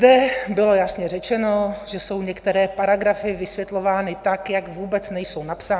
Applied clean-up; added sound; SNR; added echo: none; none; none; none.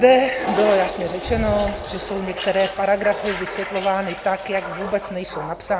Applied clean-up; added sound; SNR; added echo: none; Toilet flush; 9 dB; none.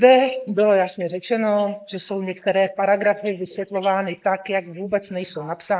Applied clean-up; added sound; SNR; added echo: neural mask model Resemble Enhance denoiser.